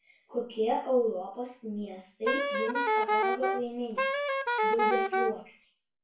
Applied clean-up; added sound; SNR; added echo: none; Wind instrument, woodwind instrument; -4 dB; reverberation time 0.3 s.